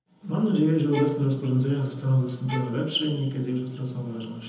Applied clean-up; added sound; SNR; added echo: none; Bowed string instrument; 15 dB; reverberation time 1.1 s.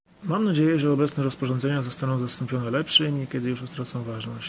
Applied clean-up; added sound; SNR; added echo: none; none; none; none.